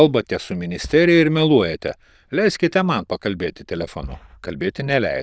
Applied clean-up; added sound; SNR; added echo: neural diffusion model UNIVERSE++.